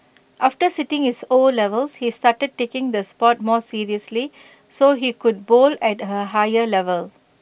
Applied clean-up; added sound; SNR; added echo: none; none; none; none.